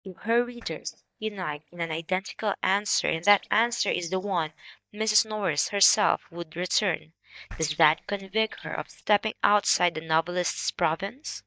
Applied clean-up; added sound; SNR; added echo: neural mask model DeepFilterNet 3.